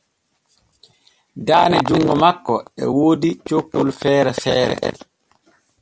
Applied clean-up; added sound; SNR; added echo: none; none; none; none.